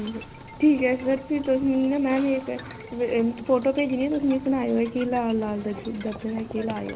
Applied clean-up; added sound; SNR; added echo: none; Bowed string instrument + Run / Train; 16 dB; none.